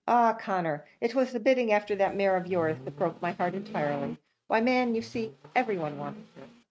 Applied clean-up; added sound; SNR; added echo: neural mask model RNNoise.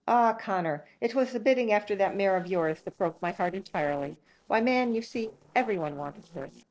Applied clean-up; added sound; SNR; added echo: neural separator model SepFormer DNS4.